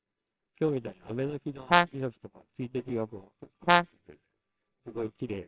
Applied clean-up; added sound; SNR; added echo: neural separator model SepFormer WHAMR!.